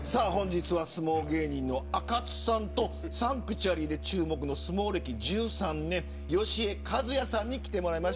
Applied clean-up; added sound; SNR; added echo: none; Musical instrument; 8 dB; none.